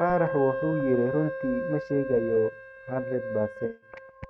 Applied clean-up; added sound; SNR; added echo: neural mask model RNNoise.